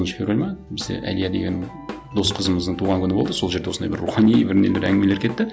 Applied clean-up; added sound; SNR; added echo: none; Drum / Drum kit; 18 dB; none.